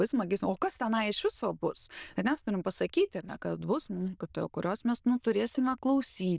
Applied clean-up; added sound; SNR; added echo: neural diffusion model UNIVERSE++.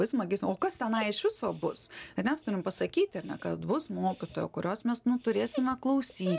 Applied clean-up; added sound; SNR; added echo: none; Dog; 17 dB; none.